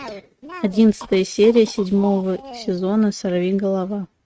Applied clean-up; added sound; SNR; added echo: neural mask model RNNoise.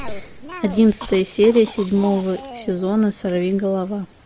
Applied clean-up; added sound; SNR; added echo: none; Cough; 18 dB; none.